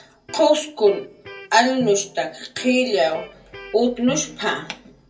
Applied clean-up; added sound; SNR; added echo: none; Electric guitar; 19 dB; reverberation time 0.2 s.